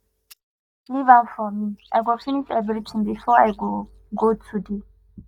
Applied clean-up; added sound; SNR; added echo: neural mask model DeepFilterNet 3.